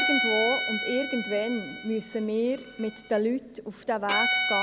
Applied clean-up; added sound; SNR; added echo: none; Bowed string instrument; 2 dB; none.